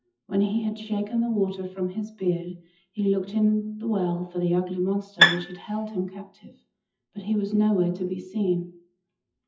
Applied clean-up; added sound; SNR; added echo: classical method WPE with log-MMSE.